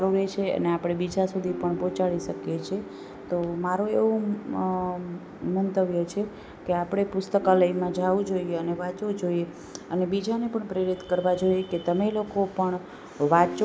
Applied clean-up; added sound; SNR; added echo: none; Guitar; 15 dB; none.